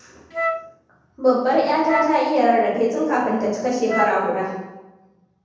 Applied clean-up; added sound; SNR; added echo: none; Wind instrument, woodwind instrument; 7 dB; reverberation time 1.1 s.